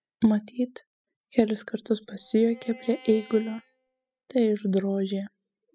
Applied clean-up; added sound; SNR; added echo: classical method spectral subtraction.